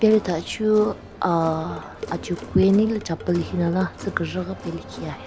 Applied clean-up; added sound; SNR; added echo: none; Crowd + Dishes, pots, and pans; 14 dB; none.